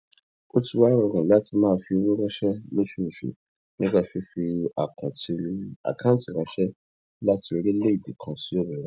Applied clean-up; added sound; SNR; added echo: none; none; none; none.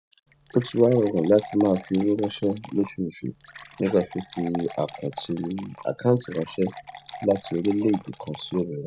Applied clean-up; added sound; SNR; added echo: none; Fill (with liquid) / Water; 16 dB; none.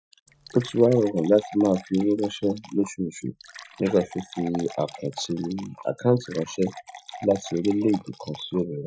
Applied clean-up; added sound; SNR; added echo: classical method Wiener filter.